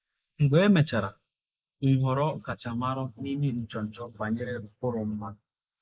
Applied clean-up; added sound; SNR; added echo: neural mask model Resemble Enhance denoiser.